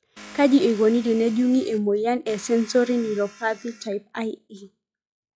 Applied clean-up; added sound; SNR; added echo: classical method log-MMSE.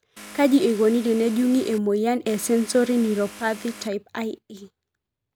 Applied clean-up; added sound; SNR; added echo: none; Vehicle; 18 dB; none.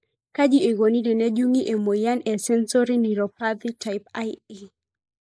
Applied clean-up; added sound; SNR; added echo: neural mask model Resemble Enhance denoiser.